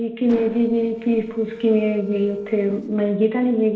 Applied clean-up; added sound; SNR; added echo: neural separator model SepFormer DNS4.